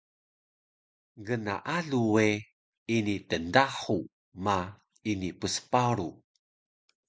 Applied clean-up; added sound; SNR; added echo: none; none; none; none.